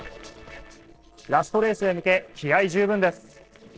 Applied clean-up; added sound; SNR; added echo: neural separator model SepFormer DNS4.